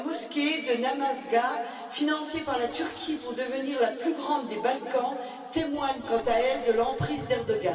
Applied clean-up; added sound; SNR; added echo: none; Squeak; 16 dB; reverberation time 2.5 s.